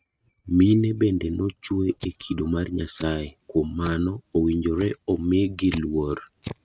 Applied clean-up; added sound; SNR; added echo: neural mask model RNNoise.